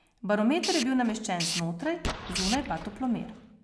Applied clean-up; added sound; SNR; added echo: none; Explosion + Tools; 6 dB; none.